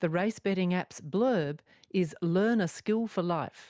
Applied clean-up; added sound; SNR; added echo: none; none; none; none.